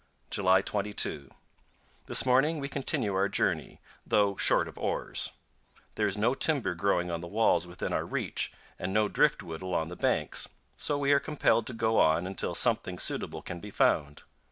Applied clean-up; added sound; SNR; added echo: none; none; none; none.